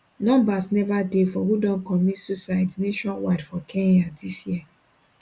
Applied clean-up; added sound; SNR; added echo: none; none; none; none.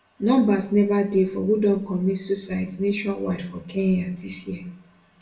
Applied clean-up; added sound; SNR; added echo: none; none; none; reverberation time 0.5 s.